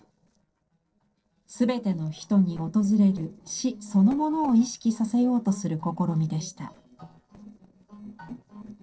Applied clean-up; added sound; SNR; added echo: neural separator model SepFormer DNS4.